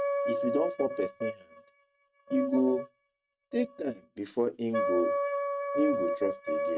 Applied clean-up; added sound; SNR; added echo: neural mask model RNNoise.